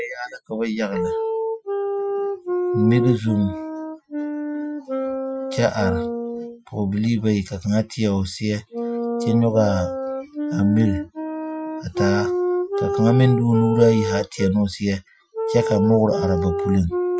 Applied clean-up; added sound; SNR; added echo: classical method Wiener filter.